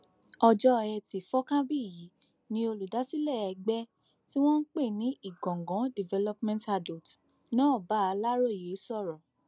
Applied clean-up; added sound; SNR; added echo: none; none; none; none.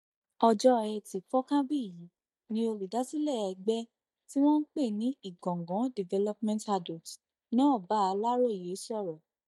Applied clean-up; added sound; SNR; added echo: neural mask model DeepFilterNet 3.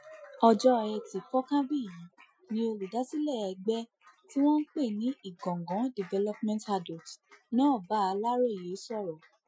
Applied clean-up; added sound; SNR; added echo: classical method Wiener filter.